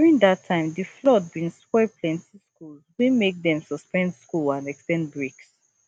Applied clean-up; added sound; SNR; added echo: none; none; none; none.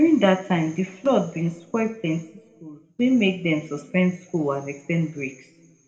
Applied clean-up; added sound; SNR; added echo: none; none; none; reverberation time 1.2 s.